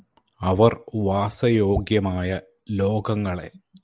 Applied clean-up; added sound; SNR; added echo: none; none; none; none.